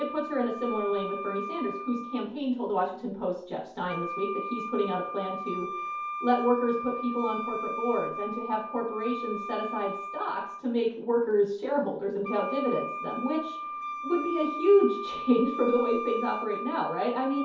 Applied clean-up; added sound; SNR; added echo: none; Wind instrument, woodwind instrument; 8 dB; reverberation time 0.6 s.